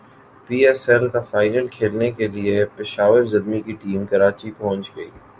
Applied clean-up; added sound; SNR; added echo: none; none; none; none.